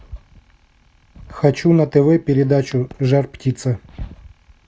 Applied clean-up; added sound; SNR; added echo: none; none; none; none.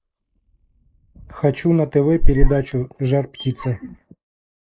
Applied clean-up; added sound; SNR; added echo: neural mask model Resemble Enhance denoiser.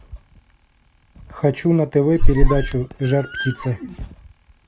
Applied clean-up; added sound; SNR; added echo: none; Squeak; -4 dB; none.